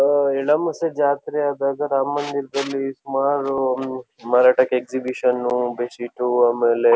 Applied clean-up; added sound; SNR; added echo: none; none; none; none.